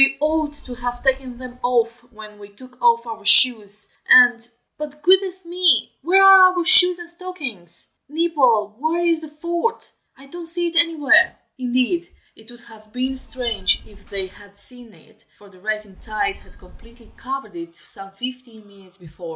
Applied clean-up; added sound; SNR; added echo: none; Telephone; 18 dB; none.